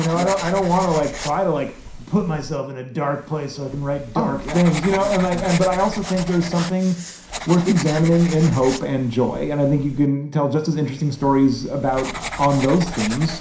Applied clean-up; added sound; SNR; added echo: none; Writing; 13 dB; reverberation time 0.5 s.